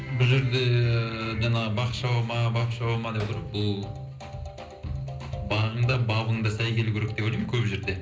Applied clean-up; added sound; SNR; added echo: none; Hammer; 16 dB; reverberation time 0.5 s.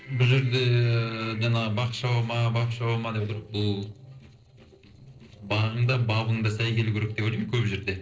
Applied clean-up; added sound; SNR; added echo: neural separator model SepFormer DNS4.